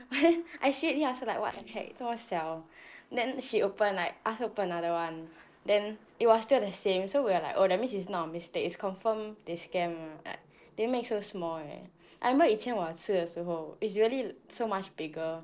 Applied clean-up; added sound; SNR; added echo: neural separator model SepFormer DNS4.